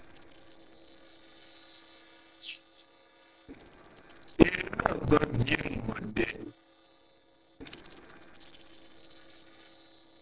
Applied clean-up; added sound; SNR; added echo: neural separator model SepFormer DNS4.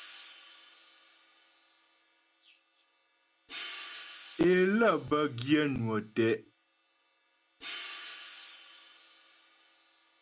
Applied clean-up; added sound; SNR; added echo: none; Hi-hat; 17 dB; none.